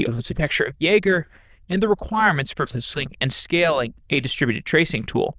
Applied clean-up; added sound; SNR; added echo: neural diffusion model UNIVERSE++.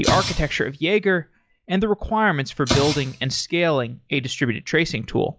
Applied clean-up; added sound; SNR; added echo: classical method log-MMSE.